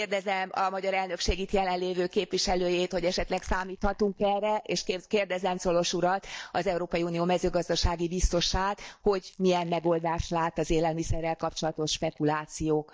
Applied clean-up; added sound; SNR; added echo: neural mask model DeepFilterNet 3.